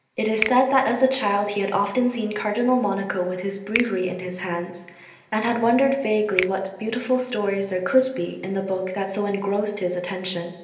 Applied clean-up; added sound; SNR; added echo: none; Finger snapping; 12 dB; reverberation time 0.9 s.